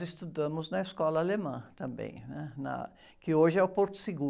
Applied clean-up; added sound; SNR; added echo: none; none; none; none.